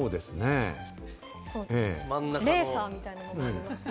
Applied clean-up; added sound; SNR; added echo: none; none; none; none.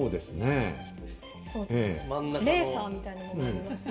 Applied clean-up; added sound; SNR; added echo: none; none; none; reverberation time 0.7 s.